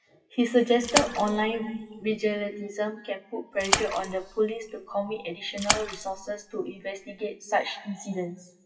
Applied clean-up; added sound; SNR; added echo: classical method WPE with log-MMSE.